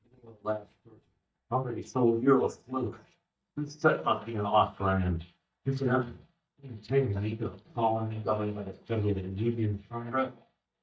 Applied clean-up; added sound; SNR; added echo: neural mask model DeepFilterNet 3.